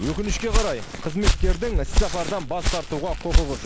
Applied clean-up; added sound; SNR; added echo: none; Walk, footsteps; -5 dB; none.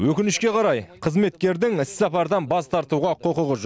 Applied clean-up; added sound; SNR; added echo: none; none; none; none.